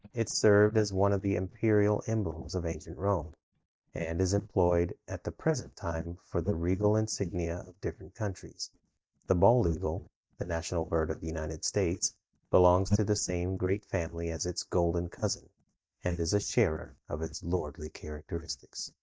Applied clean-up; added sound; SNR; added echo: neural mask model DeepFilterNet 3.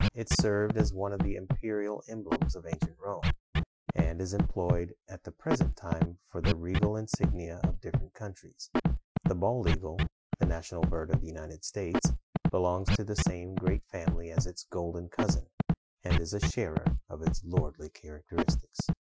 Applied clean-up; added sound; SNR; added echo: classical method Wiener filter.